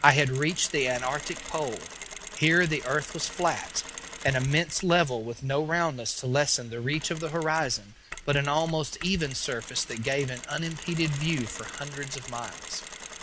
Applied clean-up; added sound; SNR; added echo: none; Mechanisms; 14 dB; none.